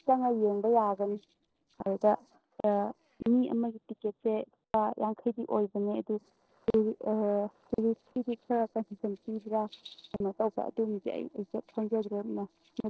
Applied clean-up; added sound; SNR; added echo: neural separator model SepFormer DNS4.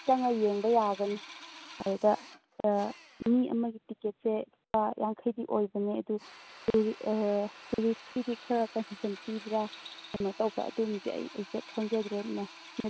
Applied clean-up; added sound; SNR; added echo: none; Drill; 19 dB; none.